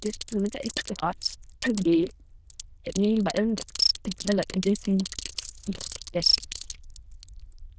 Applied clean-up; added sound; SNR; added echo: neural diffusion model UNIVERSE++.